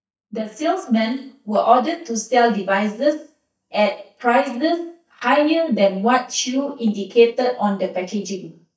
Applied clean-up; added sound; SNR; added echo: neural mask model DeepFilterNet 3.